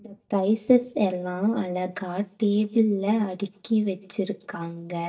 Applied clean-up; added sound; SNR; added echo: neural mask model DeepFilterNet 3.